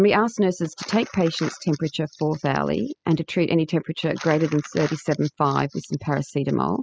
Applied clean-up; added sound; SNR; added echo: classical method spectral subtraction.